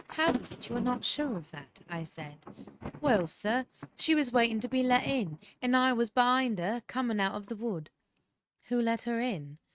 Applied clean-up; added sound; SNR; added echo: neural mask model RNNoise.